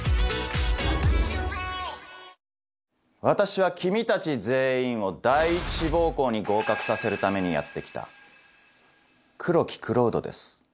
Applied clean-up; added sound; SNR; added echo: none; none; none; none.